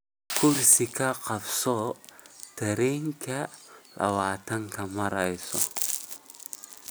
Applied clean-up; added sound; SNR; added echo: none; none; none; none.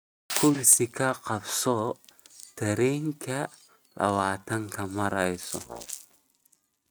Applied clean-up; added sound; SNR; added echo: neural mask model RNNoise.